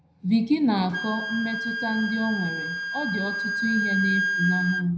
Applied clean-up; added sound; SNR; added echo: none; Wind instrument, woodwind instrument; 3 dB; reverberation time 0.8 s.